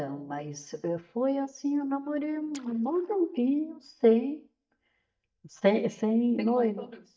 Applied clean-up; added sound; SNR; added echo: neural mask model DeepFilterNet 3.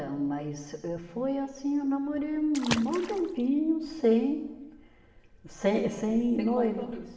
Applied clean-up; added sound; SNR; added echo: none; Water / Splash, splatter; 10 dB; reverberation time 1.1 s.